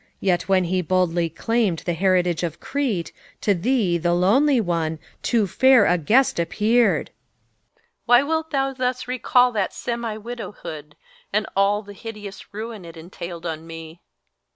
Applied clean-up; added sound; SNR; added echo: none; none; none; none.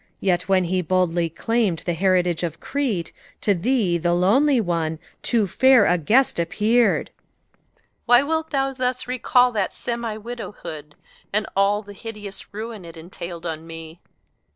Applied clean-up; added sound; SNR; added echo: neural separator model SepFormer DNS4.